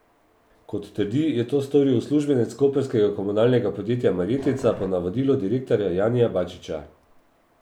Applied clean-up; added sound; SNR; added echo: none; Growling; 17 dB; none.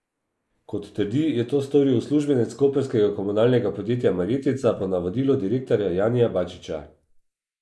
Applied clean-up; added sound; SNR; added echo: neural mask model Resemble Enhance denoiser.